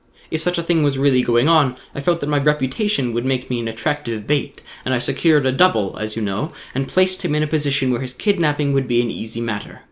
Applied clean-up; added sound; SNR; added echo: none; none; none; none.